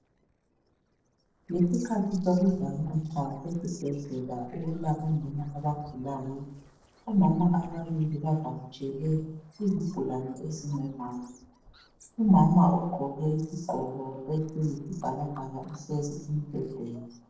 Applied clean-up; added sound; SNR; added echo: neural separator model SepFormer DNS4.